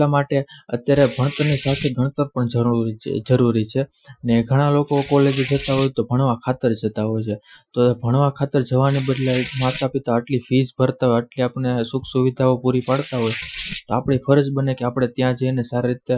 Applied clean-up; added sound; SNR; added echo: classical method Wiener filter.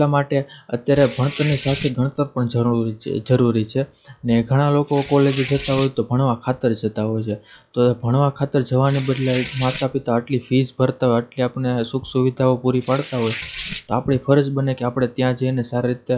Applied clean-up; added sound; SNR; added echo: classical method log-MMSE.